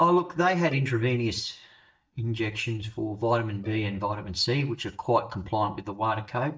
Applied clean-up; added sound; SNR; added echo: neural mask model DeepFilterNet 3.